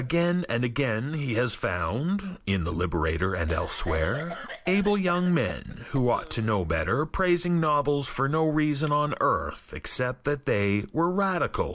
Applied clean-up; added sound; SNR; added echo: none; Cough; 15 dB; none.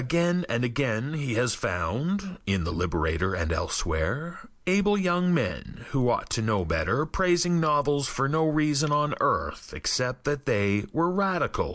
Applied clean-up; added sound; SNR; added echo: none; none; none; none.